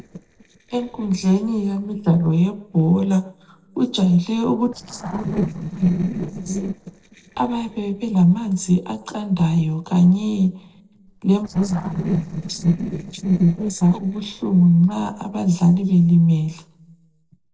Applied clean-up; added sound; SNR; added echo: neural separator model SepFormer DNS4.